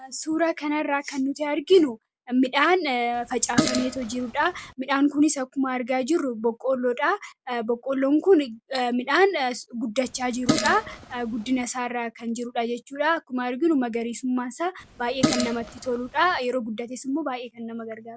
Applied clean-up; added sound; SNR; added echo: none; Fart; 5 dB; none.